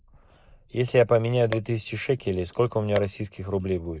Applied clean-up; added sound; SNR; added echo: neural mask model Resemble Enhance denoiser.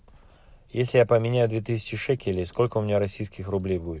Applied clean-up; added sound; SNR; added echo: none; none; none; none.